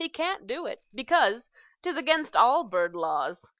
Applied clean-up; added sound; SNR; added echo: none; Tambourine; 15 dB; none.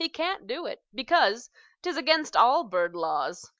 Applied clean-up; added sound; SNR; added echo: none; none; none; none.